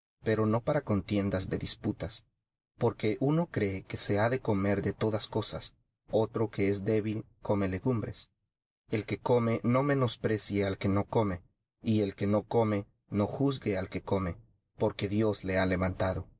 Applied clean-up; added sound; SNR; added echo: none; none; none; none.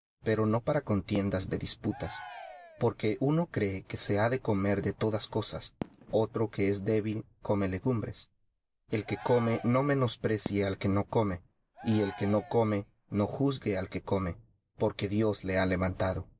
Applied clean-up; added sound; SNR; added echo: none; Fireworks + Cheering; 18 dB; none.